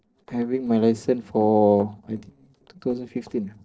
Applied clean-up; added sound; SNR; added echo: neural separator model SepFormer DNS4.